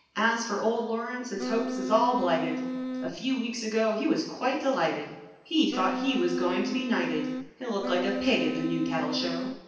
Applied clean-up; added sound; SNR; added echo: none; Wind instrument, woodwind instrument; 4 dB; reverberation time 0.9 s.